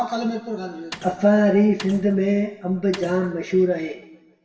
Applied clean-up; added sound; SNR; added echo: none; Mechanisms; 18 dB; reverberation time 0.9 s.